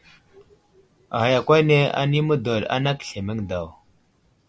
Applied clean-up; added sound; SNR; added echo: none; none; none; none.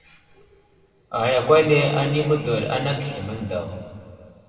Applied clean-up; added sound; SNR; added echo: none; none; none; reverberation time 2.2 s.